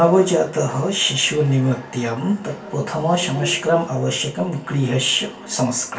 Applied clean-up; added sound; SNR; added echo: none; none; none; reverberation time 0.2 s.